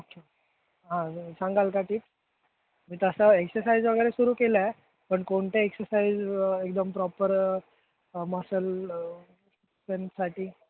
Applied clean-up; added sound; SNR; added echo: none; none; none; none.